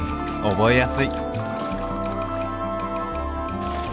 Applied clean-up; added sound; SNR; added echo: none; Wind instrument, woodwind instrument; 10 dB; none.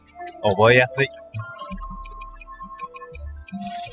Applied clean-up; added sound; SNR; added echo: classical method spectral subtraction.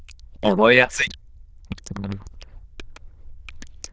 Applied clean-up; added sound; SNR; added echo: neural diffusion model UNIVERSE++.